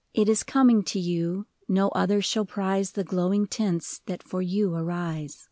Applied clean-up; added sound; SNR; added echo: none; none; none; none.